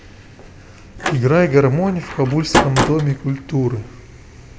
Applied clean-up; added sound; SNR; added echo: none; Slam; 3 dB; none.